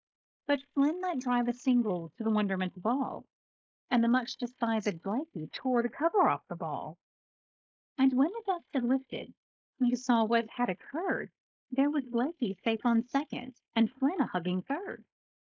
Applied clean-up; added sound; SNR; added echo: neural mask model Resemble Enhance denoiser.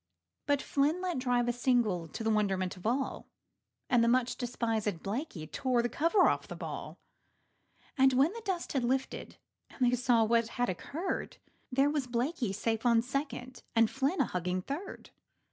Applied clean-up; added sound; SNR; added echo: none; none; none; none.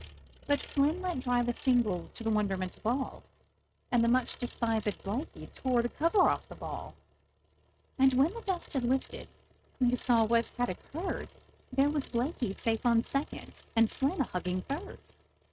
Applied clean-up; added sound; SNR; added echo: neural mask model RNNoise.